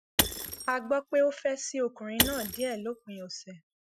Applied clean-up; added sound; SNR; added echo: classical method Wiener filter.